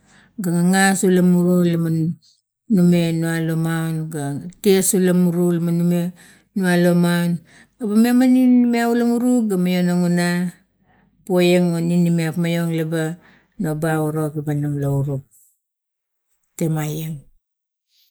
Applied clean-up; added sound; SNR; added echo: neural mask model Resemble Enhance denoiser.